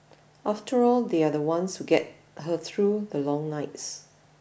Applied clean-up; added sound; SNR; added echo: none; none; none; none.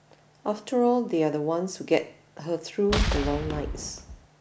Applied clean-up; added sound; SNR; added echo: none; Boom; 1 dB; none.